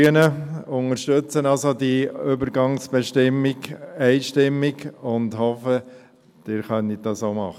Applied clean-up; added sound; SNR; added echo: none; none; none; none.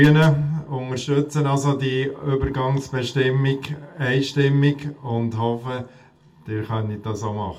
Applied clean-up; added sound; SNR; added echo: none; none; none; reverberation time 0.2 s.